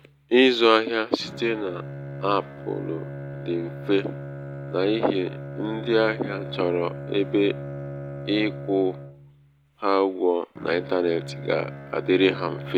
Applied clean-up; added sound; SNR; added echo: none; Bowed string instrument; 11 dB; none.